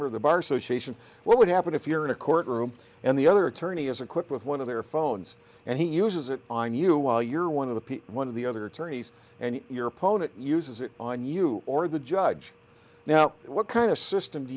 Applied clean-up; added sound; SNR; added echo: none; none; none; none.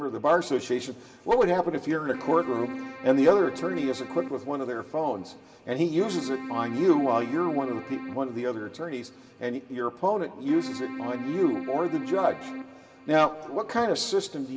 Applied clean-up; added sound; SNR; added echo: none; Keyboard (musical); 12 dB; reverberation time 1.4 s.